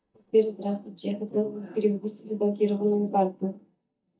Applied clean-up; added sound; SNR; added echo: neural mask model DeepFilterNet 3.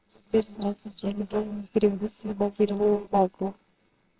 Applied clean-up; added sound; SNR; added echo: neural separator model SepFormer WHAMR!.